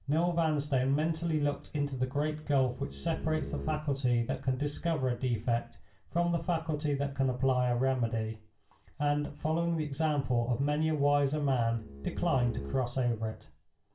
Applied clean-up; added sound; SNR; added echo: none; Bowed string instrument; 12 dB; reverberation time 0.3 s.